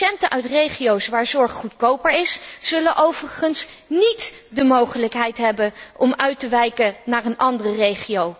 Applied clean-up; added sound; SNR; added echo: none; none; none; none.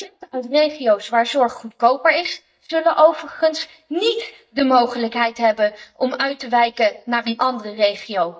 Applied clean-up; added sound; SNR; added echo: neural mask model DeepFilterNet 3.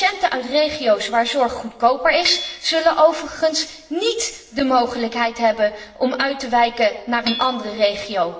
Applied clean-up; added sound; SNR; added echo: none; Hammer / Chink, clink; 17 dB; reverberation time 0.8 s.